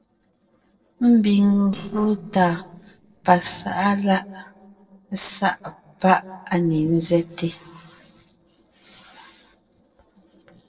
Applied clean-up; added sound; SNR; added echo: neural separator model SepFormer DNS4.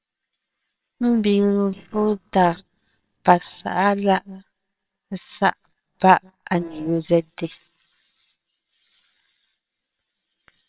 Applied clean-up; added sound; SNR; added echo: neural separator model SepFormer WHAMR!.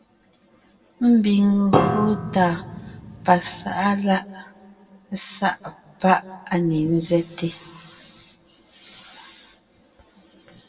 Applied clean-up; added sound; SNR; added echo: none; Piano; 2 dB; reverberation time 1.4 s.